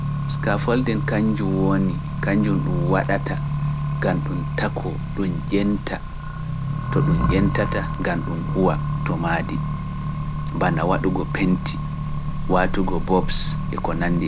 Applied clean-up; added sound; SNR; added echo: none; Accelerating, revving, vroom; 0 dB; none.